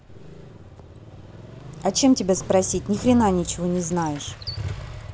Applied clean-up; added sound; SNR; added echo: none; Motorcycle; 12 dB; none.